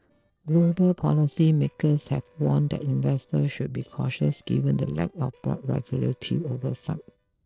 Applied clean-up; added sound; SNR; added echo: neural separator model SepFormer DNS4.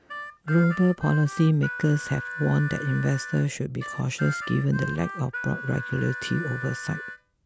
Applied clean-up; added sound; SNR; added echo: none; Harmonica; 10 dB; none.